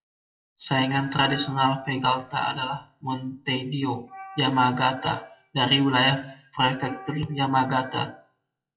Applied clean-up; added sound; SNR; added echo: classical method WPE with log-MMSE.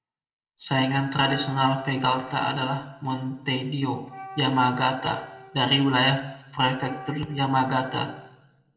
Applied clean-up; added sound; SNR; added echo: none; Wind instrument, woodwind instrument; 19 dB; reverberation time 0.7 s.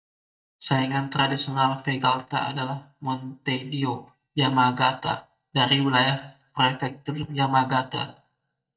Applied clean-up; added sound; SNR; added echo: neural mask model DeepFilterNet 3.